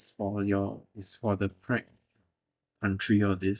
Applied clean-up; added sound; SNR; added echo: neural mask model DeepFilterNet 3.